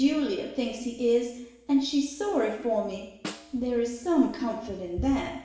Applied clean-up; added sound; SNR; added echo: none; Snare drum; 18 dB; reverberation time 0.9 s.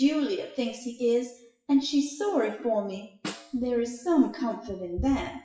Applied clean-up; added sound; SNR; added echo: classical method WPE with log-MMSE.